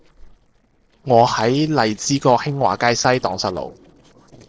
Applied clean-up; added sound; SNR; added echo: neural separator model SepFormer DNS4.